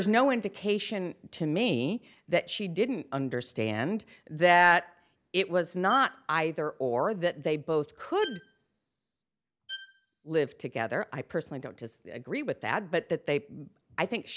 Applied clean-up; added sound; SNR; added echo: none; Bowed string instrument; 16 dB; none.